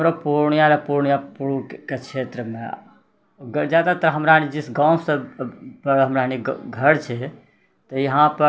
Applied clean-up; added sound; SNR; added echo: none; none; none; none.